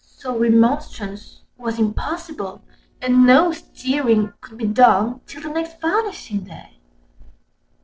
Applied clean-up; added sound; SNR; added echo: neural separator model SepFormer DNS4.